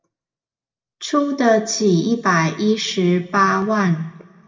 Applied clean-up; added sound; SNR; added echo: none; none; none; reverberation time 1.1 s.